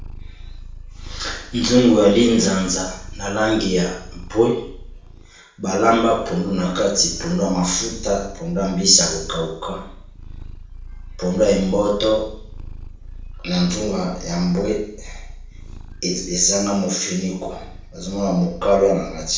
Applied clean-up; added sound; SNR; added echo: none; Purr; 15 dB; reverberation time 0.6 s.